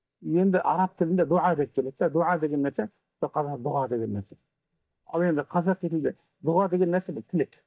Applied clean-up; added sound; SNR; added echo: neural mask model DeepFilterNet 3.